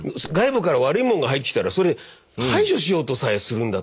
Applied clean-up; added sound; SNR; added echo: none; Raindrop; 14 dB; none.